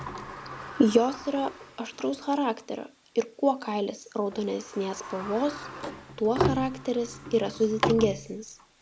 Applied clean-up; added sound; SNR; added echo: none; Sliding door; 8 dB; none.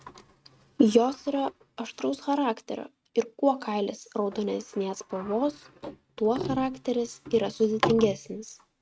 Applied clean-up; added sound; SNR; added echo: neural mask model RNNoise.